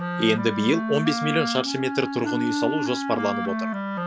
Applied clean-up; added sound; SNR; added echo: none; Wind instrument, woodwind instrument; 2 dB; none.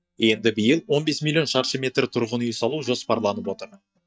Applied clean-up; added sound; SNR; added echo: neural mask model DeepFilterNet 3.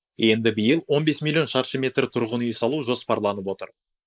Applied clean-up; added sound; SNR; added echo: neural mask model Resemble Enhance denoiser.